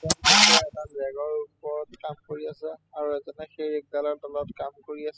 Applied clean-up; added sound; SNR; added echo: classical method spectral subtraction.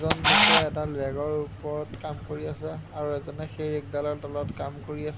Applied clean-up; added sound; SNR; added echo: none; Camera; -3 dB; none.